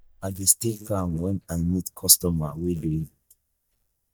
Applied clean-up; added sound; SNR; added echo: neural mask model DeepFilterNet 3.